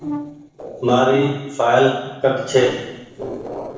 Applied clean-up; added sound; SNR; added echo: neural separator model SepFormer DNS4.